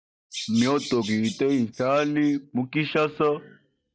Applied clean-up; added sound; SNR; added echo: neural mask model DeepFilterNet 3.